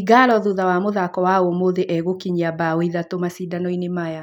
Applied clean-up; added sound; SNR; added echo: none; none; none; none.